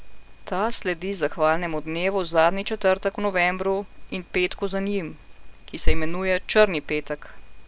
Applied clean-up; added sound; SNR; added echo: none; none; none; none.